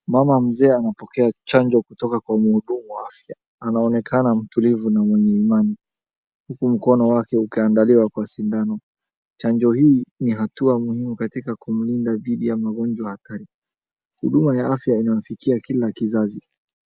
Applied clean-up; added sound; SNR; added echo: none; none; none; none.